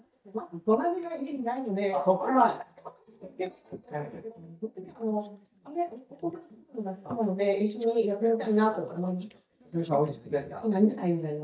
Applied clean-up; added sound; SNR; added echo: neural mask model DeepFilterNet 3.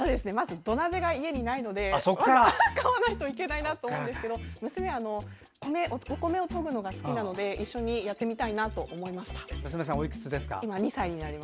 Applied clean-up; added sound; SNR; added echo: none; none; none; none.